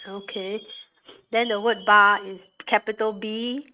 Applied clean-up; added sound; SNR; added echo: neural mask model RNNoise.